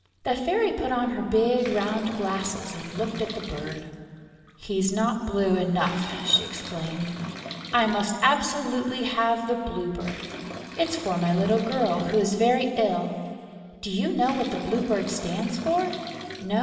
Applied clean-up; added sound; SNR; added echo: none; Bathtub (filling or washing) / Liquid; 15 dB; reverberation time 2.7 s.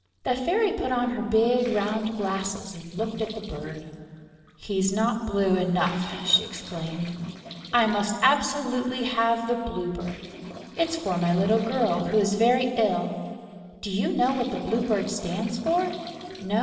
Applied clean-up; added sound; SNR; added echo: neural separator model SepFormer DNS4.